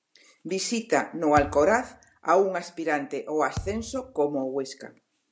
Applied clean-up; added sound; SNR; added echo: none; Thump, thud; 14 dB; none.